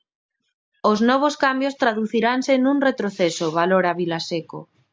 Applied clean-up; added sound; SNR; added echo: none; none; none; none.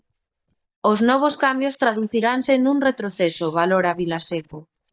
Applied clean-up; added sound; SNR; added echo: neural mask model DeepFilterNet 3.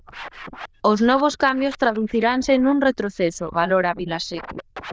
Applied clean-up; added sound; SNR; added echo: neural diffusion model UNIVERSE++.